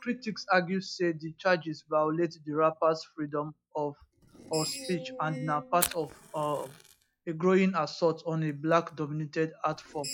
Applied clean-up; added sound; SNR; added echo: classical method log-MMSE.